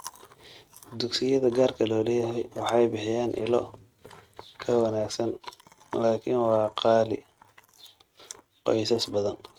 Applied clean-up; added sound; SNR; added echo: neural mask model RNNoise.